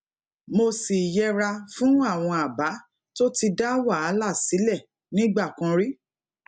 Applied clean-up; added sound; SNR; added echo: none; none; none; none.